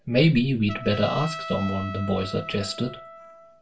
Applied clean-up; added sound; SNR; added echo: none; Trumpet; 13 dB; reverberation time 0.2 s.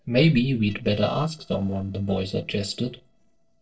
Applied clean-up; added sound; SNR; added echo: neural separator model SepFormer DNS4.